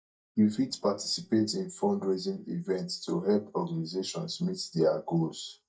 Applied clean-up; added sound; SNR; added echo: neural mask model DeepFilterNet 3.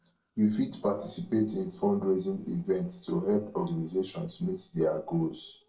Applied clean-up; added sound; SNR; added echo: neural separator model SepFormer DNS4.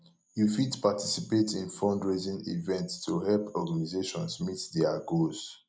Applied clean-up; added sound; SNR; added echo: none; none; none; none.